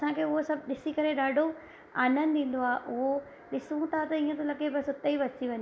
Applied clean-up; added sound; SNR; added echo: none; none; none; none.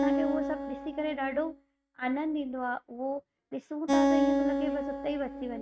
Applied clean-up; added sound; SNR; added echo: neural mask model RNNoise.